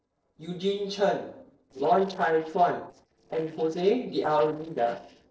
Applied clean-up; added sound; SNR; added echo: neural separator model SepFormer DNS4.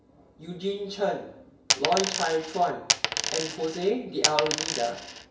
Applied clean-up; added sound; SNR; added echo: none; Coin (dropping); 0 dB; reverberation time 0.3 s.